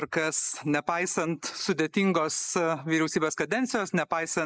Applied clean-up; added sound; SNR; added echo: neural mask model Resemble Enhance denoiser.